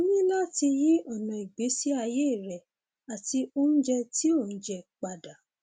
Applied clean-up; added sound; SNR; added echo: none; none; none; none.